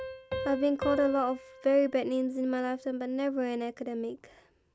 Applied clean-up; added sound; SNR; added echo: none; Piano; 12 dB; none.